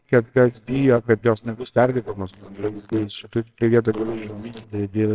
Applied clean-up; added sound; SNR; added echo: neural separator model SepFormer WHAMR!.